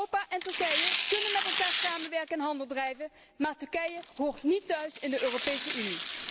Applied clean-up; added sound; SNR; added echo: none; Tearing; -1 dB; none.